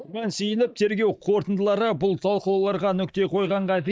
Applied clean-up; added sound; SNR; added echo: neural mask model DeepFilterNet 3.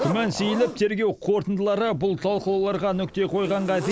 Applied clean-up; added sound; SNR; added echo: none; Zipper (clothing); 13 dB; none.